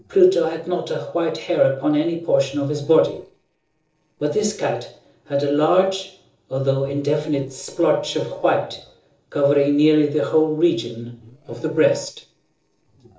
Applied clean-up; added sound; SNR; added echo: neural separator model SepFormer DNS4.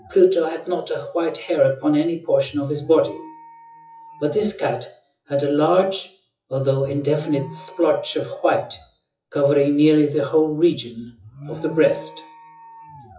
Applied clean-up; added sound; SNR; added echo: classical method WPE with log-MMSE.